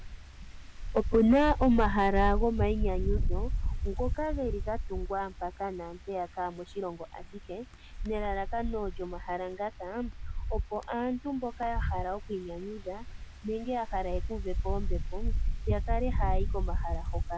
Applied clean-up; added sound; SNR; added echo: none; Wind; 0 dB; none.